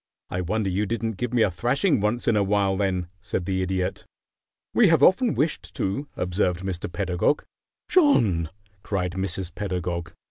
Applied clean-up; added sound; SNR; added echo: none; none; none; none.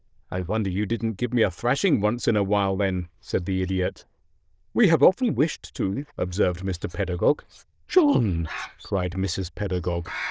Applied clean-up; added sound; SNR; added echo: neural diffusion model UNIVERSE++.